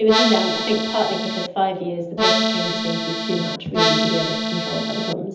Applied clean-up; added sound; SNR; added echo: none; Accordion; -2 dB; reverberation time 1.2 s.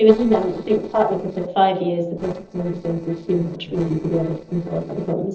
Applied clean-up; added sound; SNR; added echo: neural separator model SepFormer DNS4.